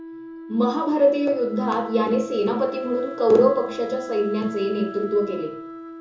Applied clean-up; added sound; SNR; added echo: none; Wind instrument, woodwind instrument; 13 dB; reverberation time 0.6 s.